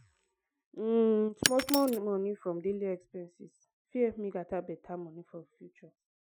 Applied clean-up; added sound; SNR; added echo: classical method Wiener filter.